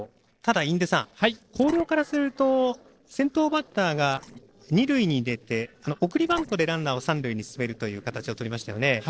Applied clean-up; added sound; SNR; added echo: neural separator model SepFormer DNS4.